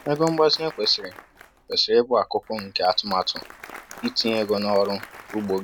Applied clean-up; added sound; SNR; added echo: none; Applause; 19 dB; none.